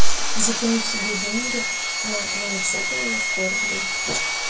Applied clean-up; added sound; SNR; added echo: none; Sawing; 4 dB; reverberation time 0.2 s.